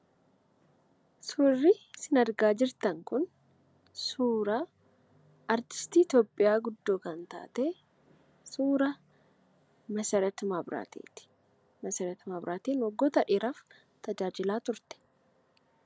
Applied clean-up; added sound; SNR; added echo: none; none; none; none.